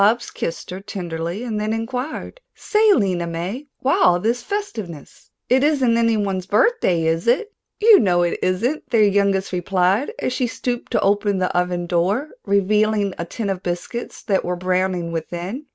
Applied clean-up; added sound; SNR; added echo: none; none; none; none.